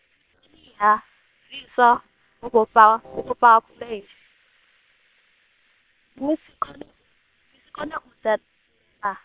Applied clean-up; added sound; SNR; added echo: neural separator model SepFormer WHAM!.